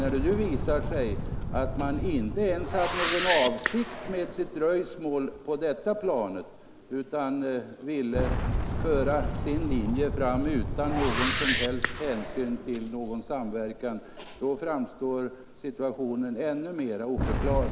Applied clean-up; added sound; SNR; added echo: none; Whoosh, swoosh, swish + Boom; 2 dB; none.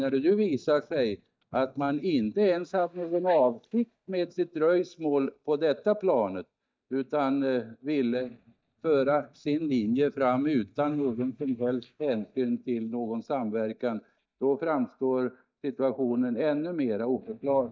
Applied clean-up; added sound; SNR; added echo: neural mask model DeepFilterNet 3.